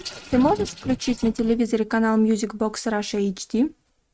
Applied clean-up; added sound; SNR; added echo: neural mask model RNNoise.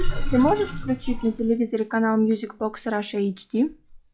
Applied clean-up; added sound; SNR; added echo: classical method log-MMSE.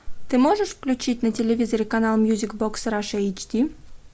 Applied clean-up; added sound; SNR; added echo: none; none; none; none.